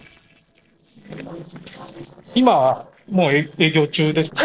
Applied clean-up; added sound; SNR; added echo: neural separator model SepFormer DNS4.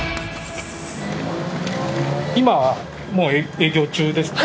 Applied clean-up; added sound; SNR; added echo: none; Writing; 19 dB; none.